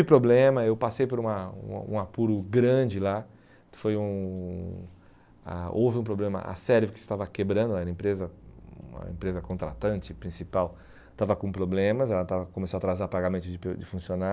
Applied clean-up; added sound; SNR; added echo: none; none; none; none.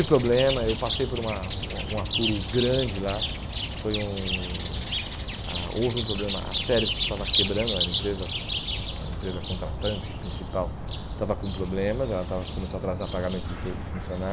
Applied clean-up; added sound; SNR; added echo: none; Chirp, tweet; 2 dB; none.